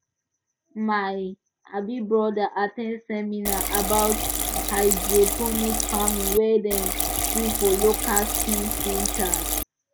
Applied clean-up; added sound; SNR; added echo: none; Liquid; -1 dB; none.